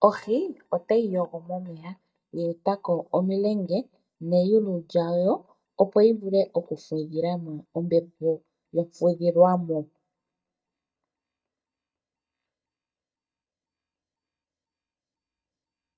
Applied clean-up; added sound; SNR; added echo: neural mask model DeepFilterNet 3.